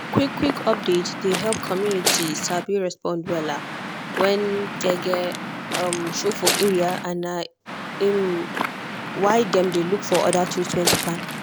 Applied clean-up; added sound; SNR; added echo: none; Waves, surf / Wind; 5 dB; none.